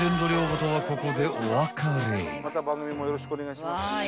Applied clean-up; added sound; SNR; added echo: none; Wind instrument, woodwind instrument; 19 dB; none.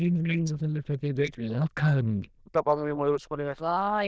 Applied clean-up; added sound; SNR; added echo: neural diffusion model UNIVERSE++.